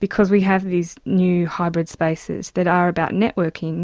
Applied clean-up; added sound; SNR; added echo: none; none; none; none.